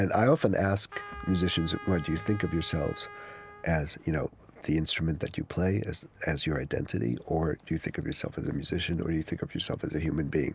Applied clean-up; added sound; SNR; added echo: none; Trumpet; 16 dB; none.